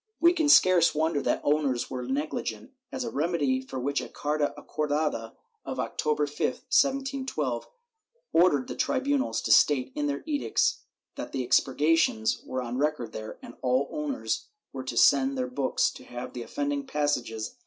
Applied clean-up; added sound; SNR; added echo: none; none; none; none.